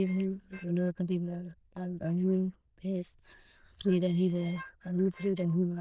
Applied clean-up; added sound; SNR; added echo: neural diffusion model UNIVERSE++.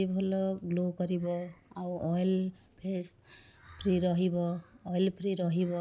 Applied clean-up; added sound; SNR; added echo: none; none; none; none.